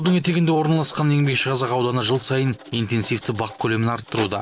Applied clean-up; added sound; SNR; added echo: none; Writing; 19 dB; none.